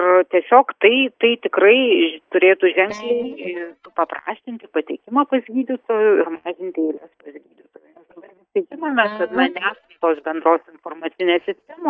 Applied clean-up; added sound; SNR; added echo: neural mask model DeepFilterNet 3.